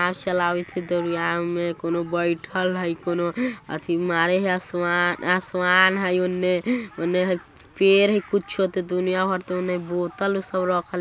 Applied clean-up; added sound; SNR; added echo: none; none; none; none.